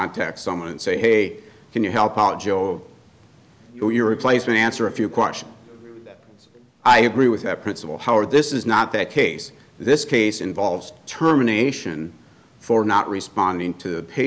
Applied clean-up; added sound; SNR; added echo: none; none; none; none.